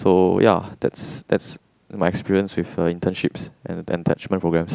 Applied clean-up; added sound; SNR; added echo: none; none; none; none.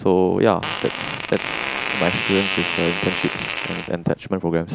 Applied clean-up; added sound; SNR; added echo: none; Fart; 4 dB; none.